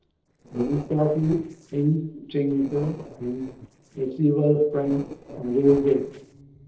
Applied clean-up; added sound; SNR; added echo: neural separator model SepFormer DNS4.